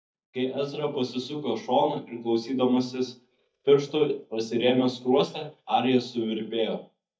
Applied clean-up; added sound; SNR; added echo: neural mask model DeepFilterNet 3.